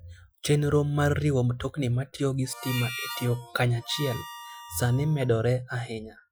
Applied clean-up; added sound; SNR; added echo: classical method Wiener filter.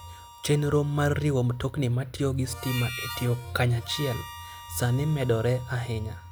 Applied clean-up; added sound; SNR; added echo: none; Harmonica; 15 dB; none.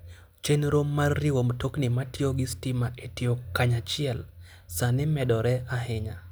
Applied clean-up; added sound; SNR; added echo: none; none; none; none.